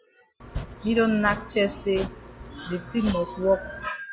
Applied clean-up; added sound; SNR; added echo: none; Domestic sounds, home sounds; 12 dB; none.